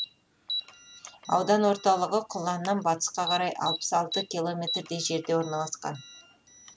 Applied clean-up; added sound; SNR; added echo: none; Alarm; 11 dB; none.